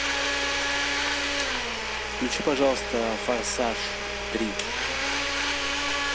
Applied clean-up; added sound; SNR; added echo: none; Domestic sounds, home sounds; -3 dB; none.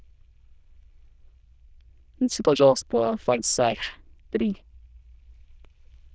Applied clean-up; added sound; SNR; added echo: neural diffusion model UNIVERSE++.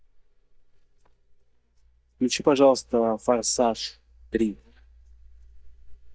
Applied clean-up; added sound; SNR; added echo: neural mask model DeepFilterNet 3.